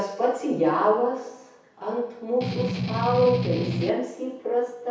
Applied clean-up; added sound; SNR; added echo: none; Strum; 2 dB; reverberation time 0.6 s.